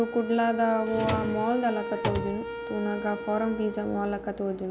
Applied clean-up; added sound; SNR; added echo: none; Wind instrument, woodwind instrument + Drawer open or close; 6 dB; none.